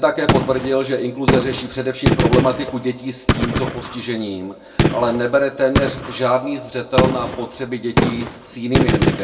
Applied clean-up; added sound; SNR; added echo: none; Gunshot, gunfire; 0 dB; reverberation time 0.2 s.